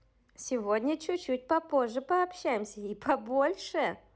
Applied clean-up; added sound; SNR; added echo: none; none; none; none.